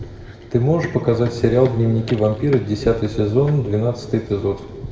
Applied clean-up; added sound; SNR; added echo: none; Run; 16 dB; reverberation time 1.6 s.